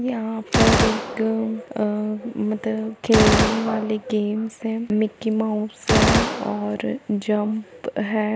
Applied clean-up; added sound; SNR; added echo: none; Gunshot, gunfire; 2 dB; none.